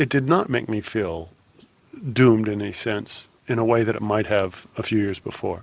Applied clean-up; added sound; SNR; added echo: none; none; none; none.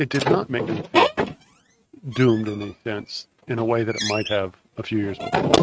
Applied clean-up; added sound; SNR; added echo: neural mask model RNNoise.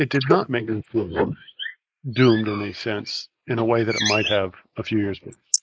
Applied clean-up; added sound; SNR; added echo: neural mask model Resemble Enhance denoiser.